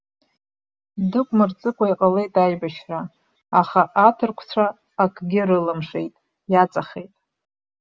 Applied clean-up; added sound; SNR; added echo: none; none; none; none.